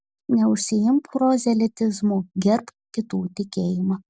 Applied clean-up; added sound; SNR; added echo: none; none; none; none.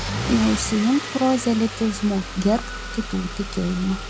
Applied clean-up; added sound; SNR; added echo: none; Engine starting / Car; 8 dB; none.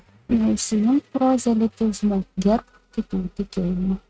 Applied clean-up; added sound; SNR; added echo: neural mask model RNNoise.